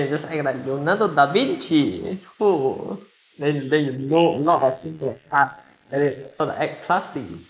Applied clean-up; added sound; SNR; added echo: neural mask model Resemble Enhance denoiser.